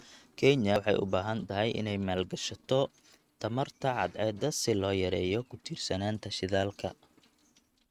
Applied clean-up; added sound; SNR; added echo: neural mask model RNNoise.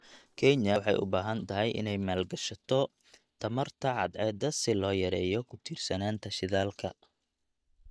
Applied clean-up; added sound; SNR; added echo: neural mask model DeepFilterNet 3.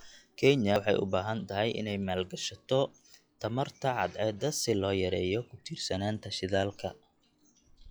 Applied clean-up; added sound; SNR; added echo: classical method log-MMSE.